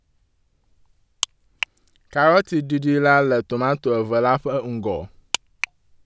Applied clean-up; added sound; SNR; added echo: none; none; none; none.